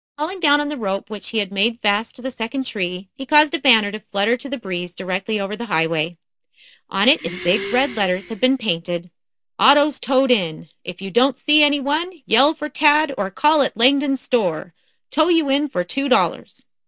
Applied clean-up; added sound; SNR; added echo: neural mask model DeepFilterNet 3.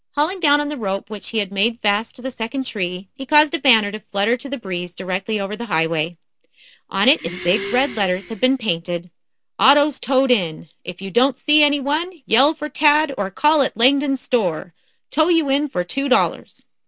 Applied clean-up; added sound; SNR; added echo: none; Breathing; 13 dB; none.